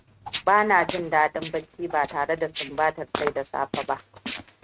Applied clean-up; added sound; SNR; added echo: neural mask model RNNoise.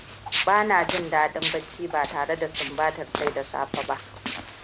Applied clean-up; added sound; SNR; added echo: none; Walk, footsteps; 3 dB; none.